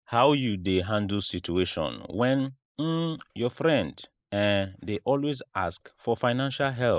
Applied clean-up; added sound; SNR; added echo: neural mask model Resemble Enhance denoiser.